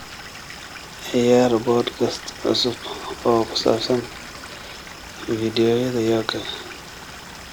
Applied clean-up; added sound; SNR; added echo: none; Stream / Liquid; 15 dB; none.